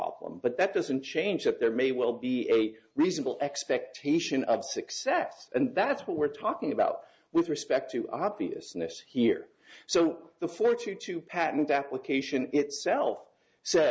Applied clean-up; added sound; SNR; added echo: none; none; none; none.